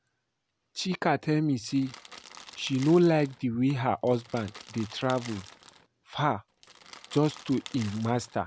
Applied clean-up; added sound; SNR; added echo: none; Crackle; 19 dB; none.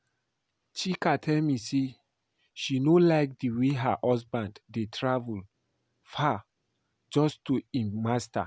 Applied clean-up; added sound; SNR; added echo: none; none; none; none.